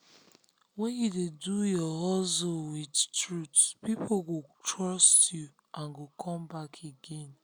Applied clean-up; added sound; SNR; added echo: none; none; none; none.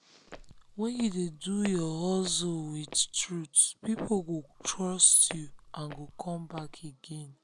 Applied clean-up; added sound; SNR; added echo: none; Walk, footsteps; 17 dB; none.